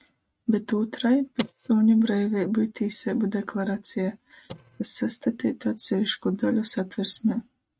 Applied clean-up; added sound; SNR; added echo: neural mask model RNNoise.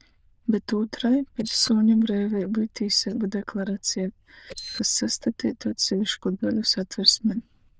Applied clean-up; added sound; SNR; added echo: neural diffusion model UNIVERSE++.